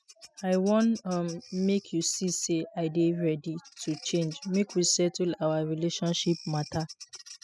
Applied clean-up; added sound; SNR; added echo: classical method spectral subtraction.